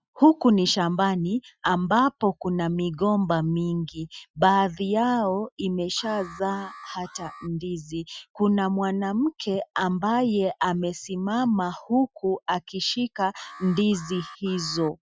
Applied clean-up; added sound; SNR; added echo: classical method Wiener filter.